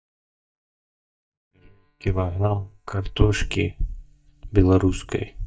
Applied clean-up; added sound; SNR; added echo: neural mask model DeepFilterNet 3.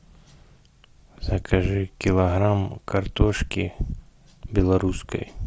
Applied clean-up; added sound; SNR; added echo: none; none; none; none.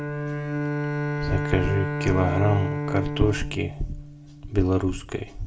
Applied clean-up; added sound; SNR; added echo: none; Bowed string instrument; 4 dB; reverberation time 0.3 s.